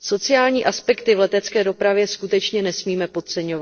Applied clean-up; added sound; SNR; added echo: neural separator model SepFormer DNS4.